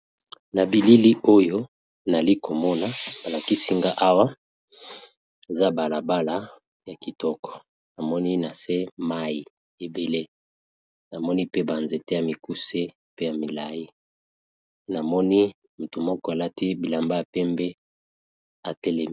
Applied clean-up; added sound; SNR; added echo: none; Cowbell; 18 dB; none.